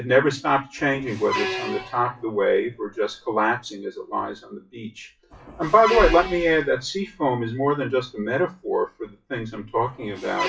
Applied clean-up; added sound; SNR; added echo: classical method WPE with log-MMSE.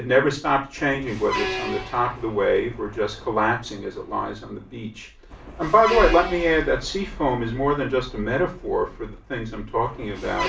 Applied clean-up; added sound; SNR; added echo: none; Truck; 12 dB; reverberation time 0.3 s.